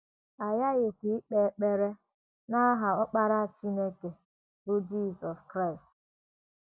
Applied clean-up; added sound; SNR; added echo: none; none; none; none.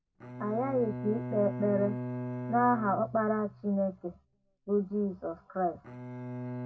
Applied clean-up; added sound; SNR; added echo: none; Bowed string instrument; 8 dB; reverberation time 0.2 s.